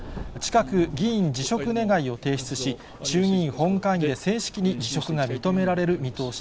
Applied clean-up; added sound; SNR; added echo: none; Rain / Thunderstorm; 18 dB; none.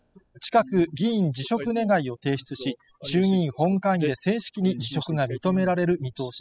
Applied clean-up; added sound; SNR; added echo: classical method spectral subtraction.